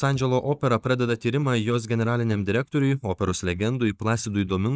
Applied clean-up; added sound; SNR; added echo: neural mask model DeepFilterNet 3.